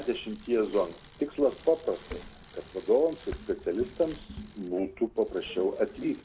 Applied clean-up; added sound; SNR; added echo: none; Bicycle; 17 dB; none.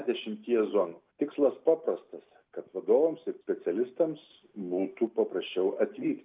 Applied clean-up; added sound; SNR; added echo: none; none; none; none.